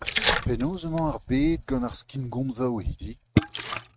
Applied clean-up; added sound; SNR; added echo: neural mask model RNNoise.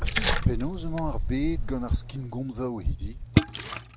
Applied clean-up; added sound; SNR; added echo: none; Bird + Splash, splatter; -1 dB; none.